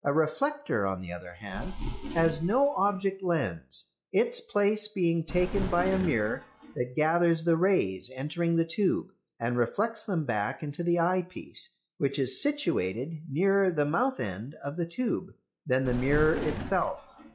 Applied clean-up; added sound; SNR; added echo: classical method log-MMSE.